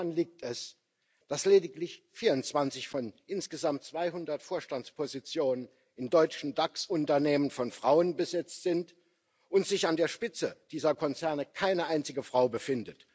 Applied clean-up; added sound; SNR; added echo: none; none; none; none.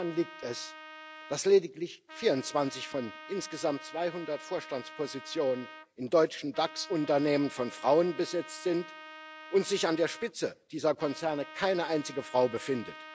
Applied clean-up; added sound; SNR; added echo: none; Trumpet; 16 dB; none.